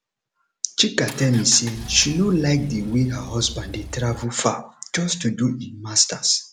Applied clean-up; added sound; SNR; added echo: none; Engine; 14 dB; none.